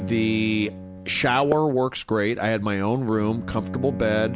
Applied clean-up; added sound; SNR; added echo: none; Bowed string instrument; 12 dB; none.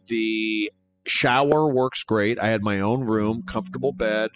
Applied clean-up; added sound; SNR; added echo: classical method spectral subtraction.